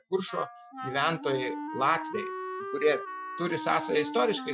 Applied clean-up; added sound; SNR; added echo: classical method Wiener filter.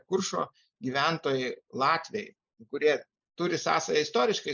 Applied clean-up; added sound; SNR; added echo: none; none; none; none.